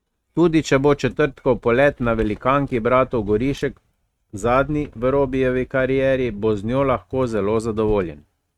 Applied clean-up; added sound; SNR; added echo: neural mask model RNNoise.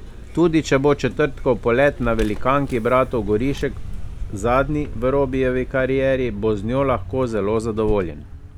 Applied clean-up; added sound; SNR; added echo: none; Vehicle; 9 dB; none.